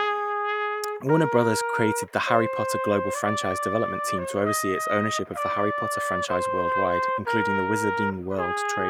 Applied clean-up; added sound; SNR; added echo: none; Trumpet; 0 dB; none.